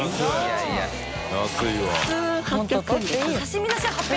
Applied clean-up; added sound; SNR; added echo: none; none; none; none.